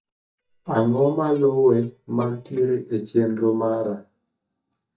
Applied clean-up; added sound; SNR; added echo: neural mask model DeepFilterNet 3.